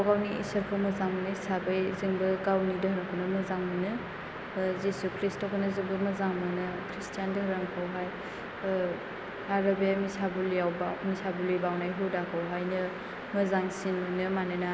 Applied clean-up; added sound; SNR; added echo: none; none; none; none.